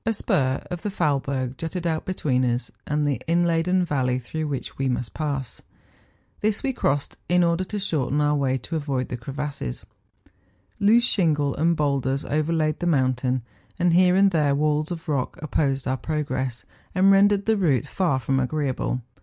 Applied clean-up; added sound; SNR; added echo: none; none; none; none.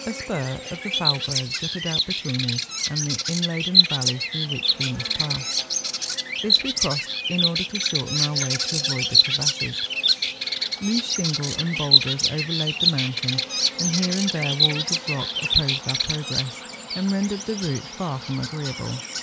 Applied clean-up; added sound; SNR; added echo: none; Bird vocalization, bird call, bird song; -4 dB; none.